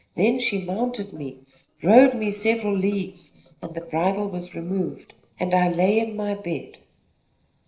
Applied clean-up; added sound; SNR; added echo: neural separator model SepFormer DNS4.